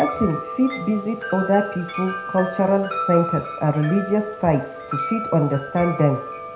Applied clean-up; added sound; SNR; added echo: none; Wind chime; 8 dB; reverberation time 0.4 s.